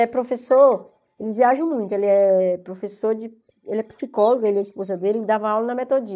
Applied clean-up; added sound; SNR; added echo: neural mask model DeepFilterNet 3.